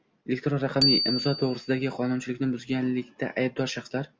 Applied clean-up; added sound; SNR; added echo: none; Bicycle bell; 5 dB; none.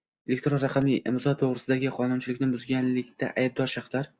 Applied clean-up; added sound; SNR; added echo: neural mask model DeepFilterNet 3.